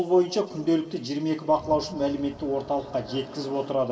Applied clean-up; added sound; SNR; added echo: none; none; none; reverberation time 2.1 s.